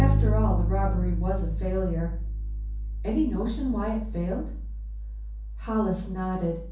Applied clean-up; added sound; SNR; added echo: none; Bass guitar; -2 dB; reverberation time 0.6 s.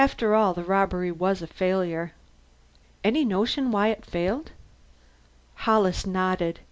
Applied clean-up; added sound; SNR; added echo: none; none; none; none.